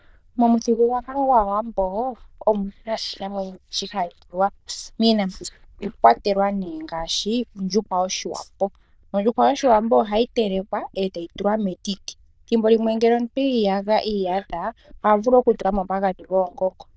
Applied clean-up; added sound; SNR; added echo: neural diffusion model UNIVERSE++.